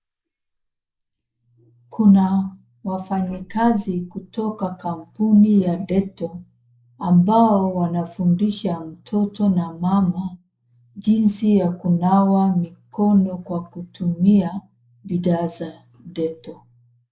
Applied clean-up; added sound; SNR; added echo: neural mask model Resemble Enhance denoiser.